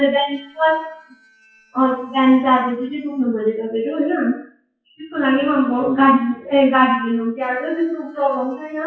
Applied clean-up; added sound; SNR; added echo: classical method WPE with log-MMSE.